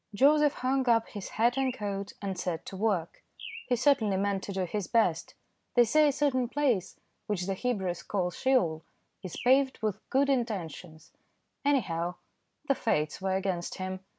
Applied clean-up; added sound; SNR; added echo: none; Bird; 19 dB; none.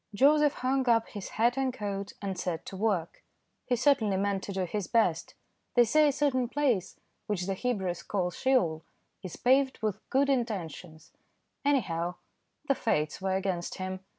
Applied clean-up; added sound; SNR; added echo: none; none; none; none.